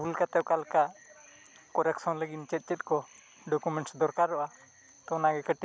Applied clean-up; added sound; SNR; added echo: none; none; none; none.